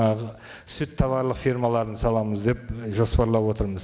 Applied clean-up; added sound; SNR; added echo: none; none; none; none.